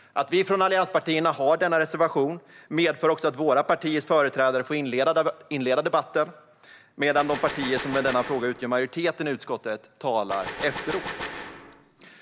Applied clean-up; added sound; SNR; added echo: none; Gunshot, gunfire; 11 dB; none.